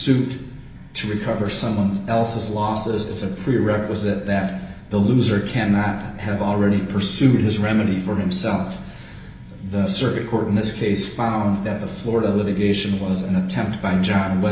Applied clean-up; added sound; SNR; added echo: none; none; none; reverberation time 0.8 s.